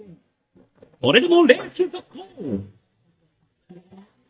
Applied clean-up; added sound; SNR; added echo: neural mask model DeepFilterNet 3.